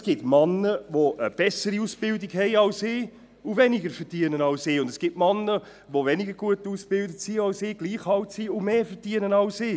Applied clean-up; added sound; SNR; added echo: none; none; none; none.